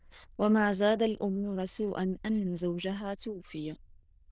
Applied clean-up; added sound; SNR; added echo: neural diffusion model UNIVERSE++.